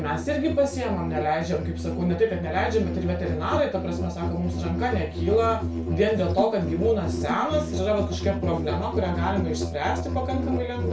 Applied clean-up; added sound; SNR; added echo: none; Musical instrument; 3 dB; reverberation time 0.3 s.